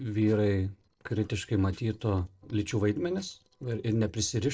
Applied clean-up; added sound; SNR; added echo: neural separator model SepFormer DNS4.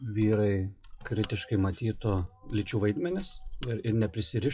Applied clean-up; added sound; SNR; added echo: classical method WPE with log-MMSE.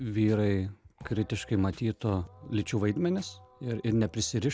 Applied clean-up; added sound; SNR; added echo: none; none; none; none.